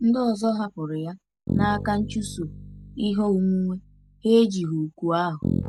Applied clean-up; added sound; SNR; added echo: none; Bass guitar; 9 dB; none.